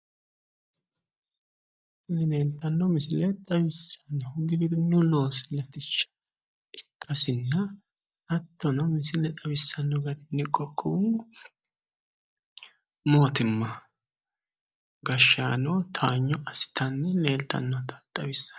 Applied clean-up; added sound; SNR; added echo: neural mask model DeepFilterNet 3.